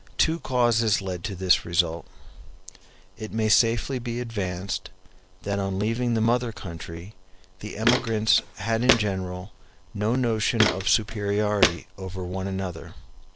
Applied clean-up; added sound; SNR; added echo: none; Walk, footsteps; 2 dB; none.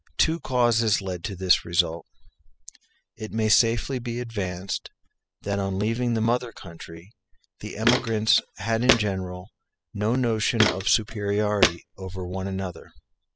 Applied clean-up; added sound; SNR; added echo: classical method spectral subtraction.